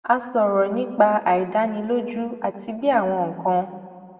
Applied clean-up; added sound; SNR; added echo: none; none; none; reverberation time 1.4 s.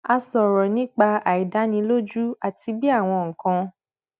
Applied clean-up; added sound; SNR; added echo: none; none; none; none.